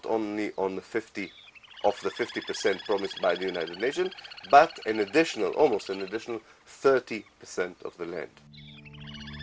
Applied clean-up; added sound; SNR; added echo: none; Bird; 18 dB; none.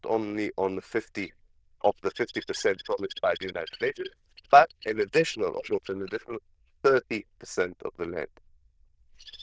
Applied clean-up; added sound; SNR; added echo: neural diffusion model UNIVERSE++.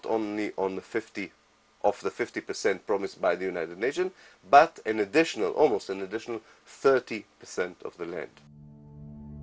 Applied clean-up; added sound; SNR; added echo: none; none; none; none.